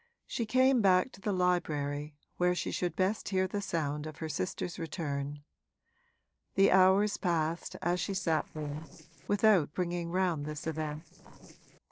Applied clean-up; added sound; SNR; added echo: neural separator model SepFormer DNS4.